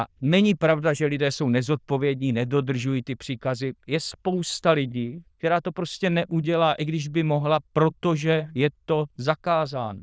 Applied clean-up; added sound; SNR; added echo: neural diffusion model UNIVERSE++.